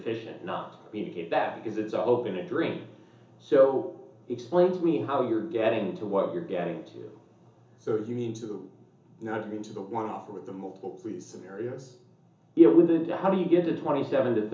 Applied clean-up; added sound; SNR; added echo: none; none; none; reverberation time 0.7 s.